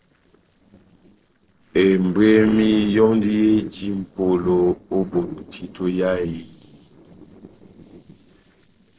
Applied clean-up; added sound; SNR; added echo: neural separator model SepFormer DNS4.